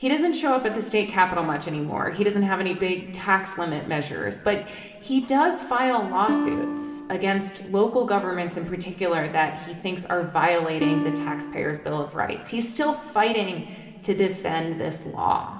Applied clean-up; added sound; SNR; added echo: none; Acoustic guitar; 3 dB; reverberation time 2.5 s.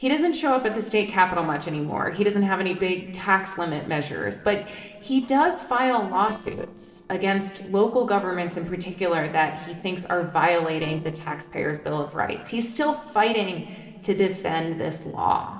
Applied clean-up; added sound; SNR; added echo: neural separator model SepFormer DNS4.